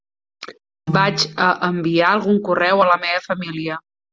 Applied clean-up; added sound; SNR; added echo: none; Piano; 8 dB; none.